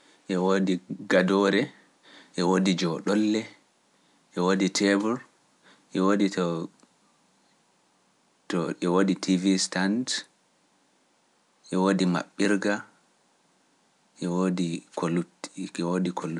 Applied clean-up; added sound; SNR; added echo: none; none; none; none.